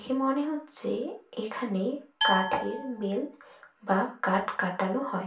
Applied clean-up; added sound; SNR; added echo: none; Glass; 0 dB; reverberation time 0.3 s.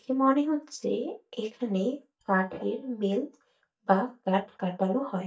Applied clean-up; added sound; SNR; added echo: neural mask model DeepFilterNet 3.